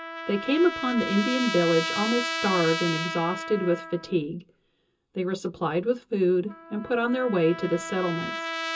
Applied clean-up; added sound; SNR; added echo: none; Trumpet; 7 dB; reverberation time 0.2 s.